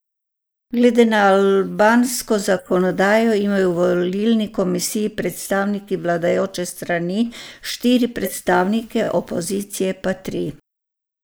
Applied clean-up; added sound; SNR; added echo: neural mask model Resemble Enhance denoiser.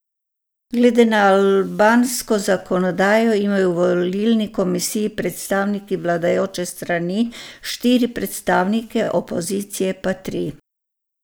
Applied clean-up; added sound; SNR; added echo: none; none; none; none.